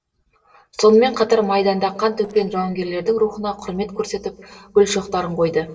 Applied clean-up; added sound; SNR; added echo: neural separator model SepFormer DNS4.